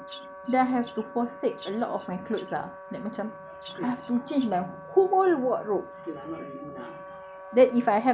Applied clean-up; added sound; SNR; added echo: none; Bird vocalization, bird call, bird song + Wind instrument, woodwind instrument; 16 dB; none.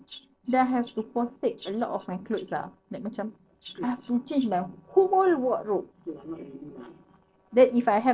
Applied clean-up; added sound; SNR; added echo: neural separator model SepFormer DNS4.